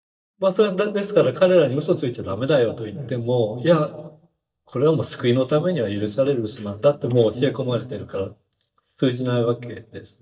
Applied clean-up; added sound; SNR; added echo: neural mask model DeepFilterNet 3.